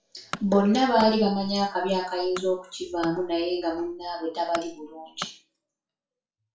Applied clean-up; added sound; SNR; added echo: classical method WPE with log-MMSE.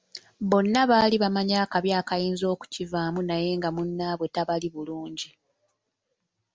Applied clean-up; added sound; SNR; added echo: none; none; none; none.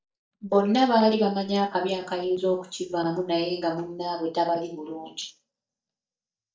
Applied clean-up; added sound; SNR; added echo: neural mask model DeepFilterNet 3.